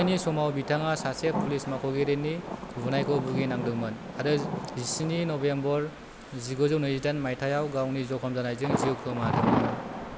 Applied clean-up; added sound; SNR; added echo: none; Thunder; 5 dB; none.